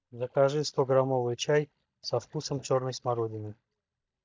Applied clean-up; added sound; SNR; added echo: neural mask model DeepFilterNet 3.